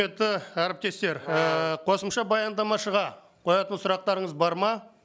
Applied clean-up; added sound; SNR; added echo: none; Brass instrument; 8 dB; none.